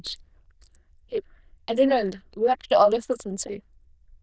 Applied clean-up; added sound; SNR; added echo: neural diffusion model UNIVERSE++.